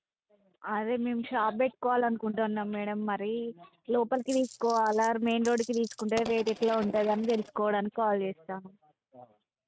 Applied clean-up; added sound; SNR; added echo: neural mask model RNNoise.